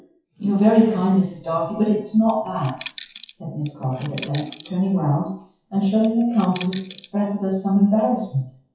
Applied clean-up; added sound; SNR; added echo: classical method WPE with log-MMSE.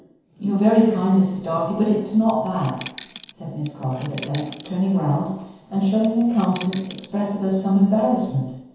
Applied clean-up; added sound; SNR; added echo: none; Coin (dropping); 9 dB; reverberation time 0.9 s.